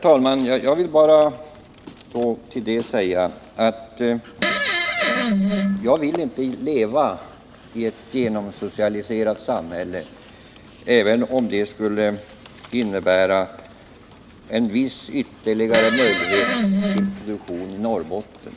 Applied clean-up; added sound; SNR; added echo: none; Fart; -2 dB; none.